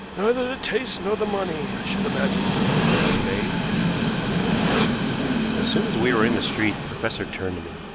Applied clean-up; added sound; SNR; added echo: none; Train; -4 dB; none.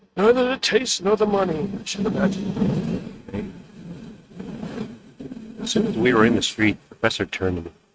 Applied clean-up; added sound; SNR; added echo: neural mask model RNNoise.